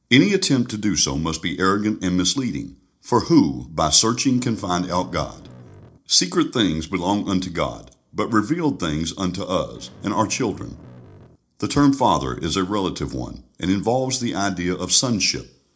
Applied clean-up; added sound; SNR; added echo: neural separator model SepFormer DNS4.